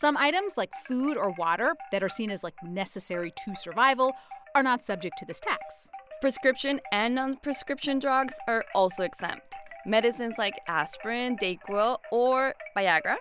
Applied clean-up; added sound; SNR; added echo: none; Wind chime; 17 dB; none.